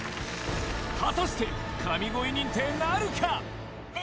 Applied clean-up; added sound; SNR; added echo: none; none; none; none.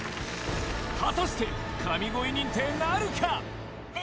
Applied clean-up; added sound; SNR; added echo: none; Wind instrument, woodwind instrument; 19 dB; none.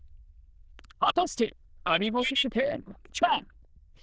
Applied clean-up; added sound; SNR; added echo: neural diffusion model UNIVERSE++.